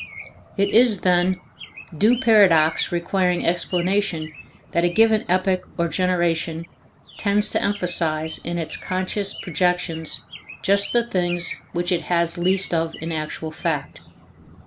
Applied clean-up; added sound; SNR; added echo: none; Bird; 17 dB; none.